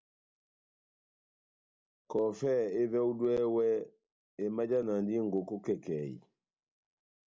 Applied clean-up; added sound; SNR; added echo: none; none; none; none.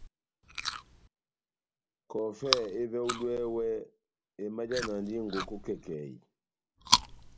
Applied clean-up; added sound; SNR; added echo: none; Chewing, mastication; 0 dB; none.